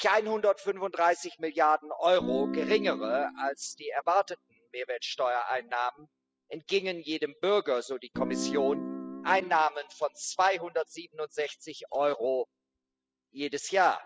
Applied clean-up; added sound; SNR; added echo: classical method spectral subtraction.